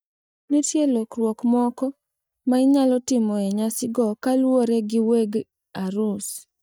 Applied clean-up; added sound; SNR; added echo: neural mask model DeepFilterNet 3.